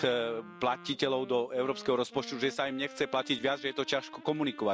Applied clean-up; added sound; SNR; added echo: none; Wind instrument, woodwind instrument; 17 dB; none.